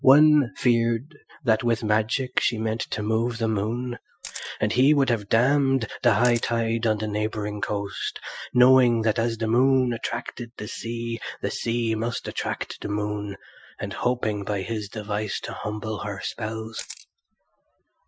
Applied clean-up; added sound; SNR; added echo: classical method Wiener filter.